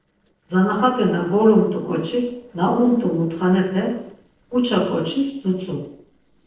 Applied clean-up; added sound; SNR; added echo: neural separator model SepFormer DNS4.